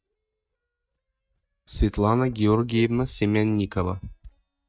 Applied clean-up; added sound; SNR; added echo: neural mask model DeepFilterNet 3.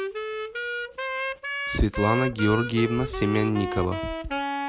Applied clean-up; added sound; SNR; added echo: none; Wind instrument, woodwind instrument; 4 dB; none.